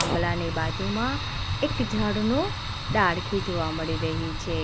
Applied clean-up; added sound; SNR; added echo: none; Fire; 1 dB; none.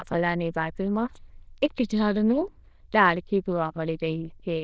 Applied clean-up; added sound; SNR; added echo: neural diffusion model UNIVERSE++.